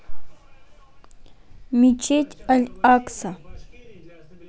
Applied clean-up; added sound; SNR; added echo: none; none; none; none.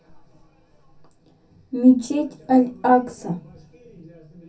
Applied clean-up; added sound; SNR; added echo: none; none; none; reverberation time 0.3 s.